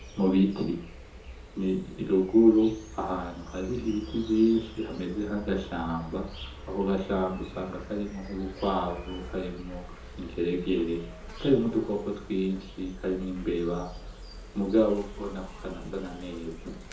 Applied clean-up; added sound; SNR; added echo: none; Insect; 14 dB; reverberation time 0.5 s.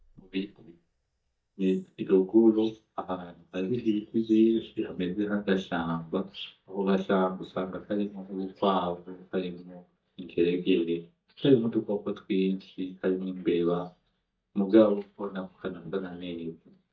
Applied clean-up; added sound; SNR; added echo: neural mask model DeepFilterNet 3.